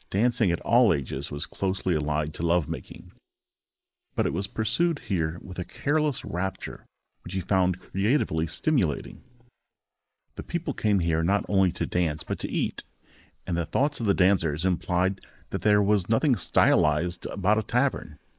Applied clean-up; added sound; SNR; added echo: neural mask model Resemble Enhance denoiser.